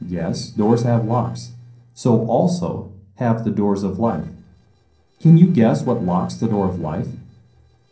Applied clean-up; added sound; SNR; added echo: neural separator model SepFormer DNS4.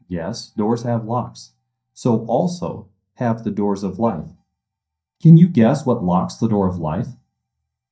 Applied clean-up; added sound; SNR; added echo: neural mask model DeepFilterNet 3.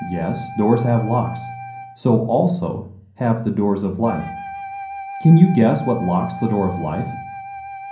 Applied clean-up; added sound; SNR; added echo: none; Wind instrument, woodwind instrument; 14 dB; reverberation time 0.6 s.